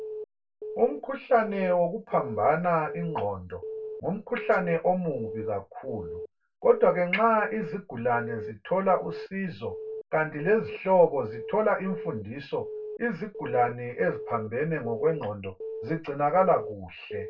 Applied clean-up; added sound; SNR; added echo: none; Alarm / Keyboard (musical); 11 dB; reverberation time 0.2 s.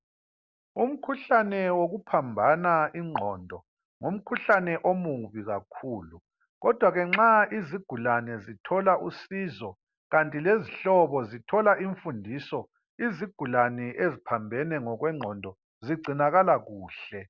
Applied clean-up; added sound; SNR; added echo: none; none; none; none.